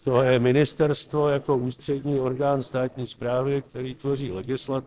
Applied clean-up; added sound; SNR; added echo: neural separator model SepFormer DNS4.